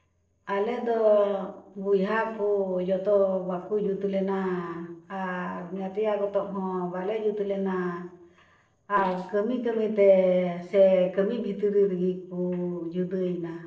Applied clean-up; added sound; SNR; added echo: neural separator model SepFormer DNS4.